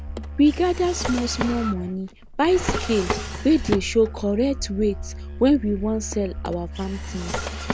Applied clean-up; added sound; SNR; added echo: none; Drawer open or close + Musical instrument; 7 dB; none.